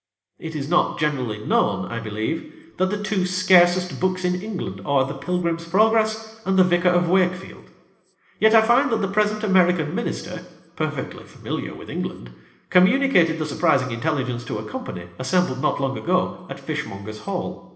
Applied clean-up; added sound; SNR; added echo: none; none; none; reverberation time 1.1 s.